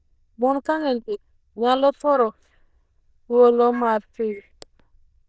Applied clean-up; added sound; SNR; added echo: neural diffusion model UNIVERSE++.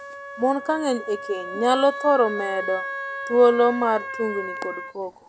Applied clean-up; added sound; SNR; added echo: none; Wind instrument, woodwind instrument; 10 dB; none.